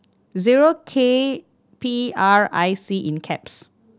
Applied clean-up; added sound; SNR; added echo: none; none; none; none.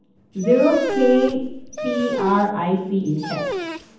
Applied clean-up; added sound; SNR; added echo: none; Dog; 6 dB; reverberation time 0.8 s.